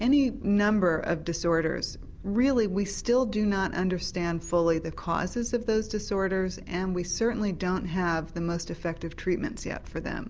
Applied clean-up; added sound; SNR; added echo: none; none; none; none.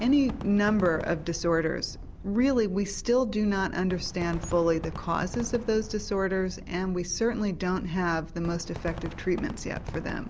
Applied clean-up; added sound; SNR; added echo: none; Fireworks; 15 dB; none.